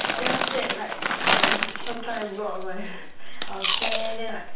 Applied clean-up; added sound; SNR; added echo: none; Chewing, mastication; -1 dB; reverberation time 0.4 s.